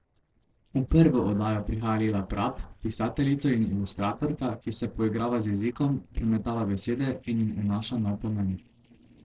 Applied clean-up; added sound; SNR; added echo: neural separator model SepFormer DNS4.